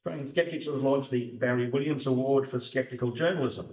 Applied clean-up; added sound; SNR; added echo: neural mask model DeepFilterNet 3.